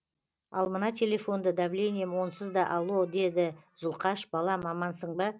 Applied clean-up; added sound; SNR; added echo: none; none; none; none.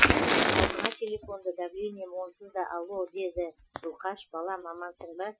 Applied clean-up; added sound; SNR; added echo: classical method Wiener filter.